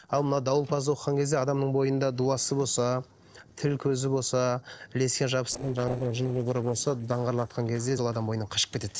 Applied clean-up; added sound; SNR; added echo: neural separator model SepFormer DNS4.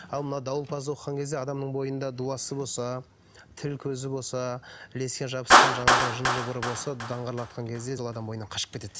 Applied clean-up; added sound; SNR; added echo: none; Clapping; -3 dB; none.